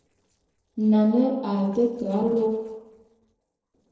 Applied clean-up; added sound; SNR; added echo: neural separator model SepFormer DNS4.